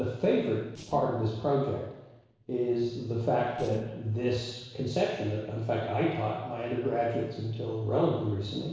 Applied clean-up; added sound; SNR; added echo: neural separator model SepFormer DNS4.